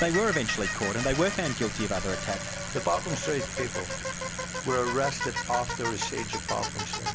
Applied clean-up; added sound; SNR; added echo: none; Bicycle; 3 dB; none.